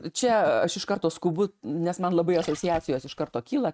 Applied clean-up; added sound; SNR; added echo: neural mask model RNNoise.